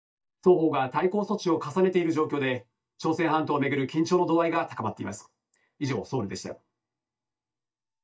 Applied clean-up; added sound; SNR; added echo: neural mask model DeepFilterNet 3.